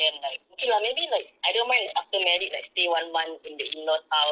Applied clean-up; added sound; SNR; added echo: neural separator model SepFormer DNS4.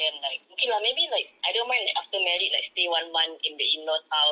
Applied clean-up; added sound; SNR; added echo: none; Tambourine; 14 dB; none.